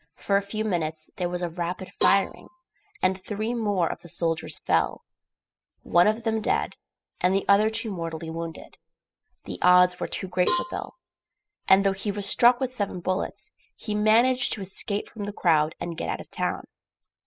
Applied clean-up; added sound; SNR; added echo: classical method spectral subtraction.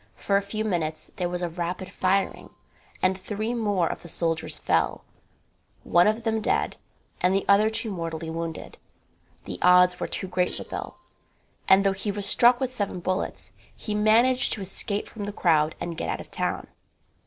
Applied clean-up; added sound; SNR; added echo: neural separator model SepFormer DNS4.